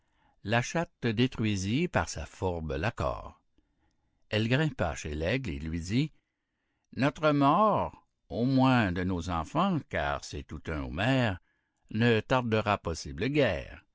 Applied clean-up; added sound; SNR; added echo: none; none; none; none.